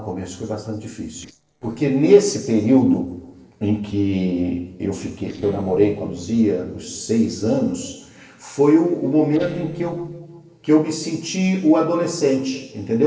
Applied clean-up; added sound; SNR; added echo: neural separator model SepFormer DNS4.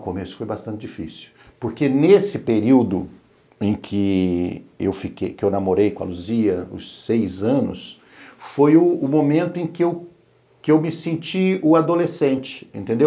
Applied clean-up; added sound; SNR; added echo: none; none; none; none.